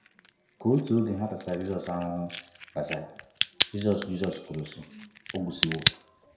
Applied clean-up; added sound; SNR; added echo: none; Crack; 4 dB; reverberation time 0.6 s.